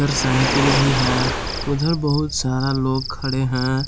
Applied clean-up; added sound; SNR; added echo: none; Waves, surf + Cricket; 4 dB; none.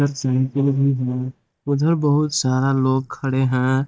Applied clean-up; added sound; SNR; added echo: neural mask model DeepFilterNet 3.